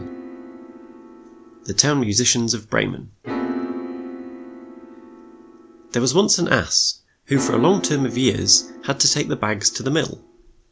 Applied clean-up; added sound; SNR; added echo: none; Piano; 11 dB; none.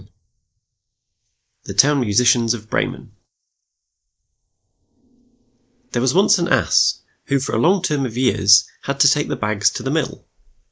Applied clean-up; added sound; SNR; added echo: neural mask model Resemble Enhance denoiser.